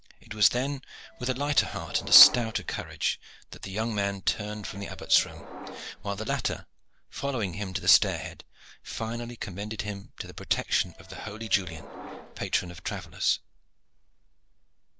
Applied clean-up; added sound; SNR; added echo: none; Subway, metro, underground; 14 dB; none.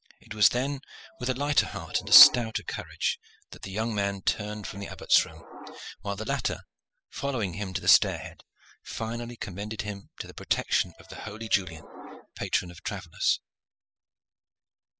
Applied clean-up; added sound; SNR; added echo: classical method spectral subtraction.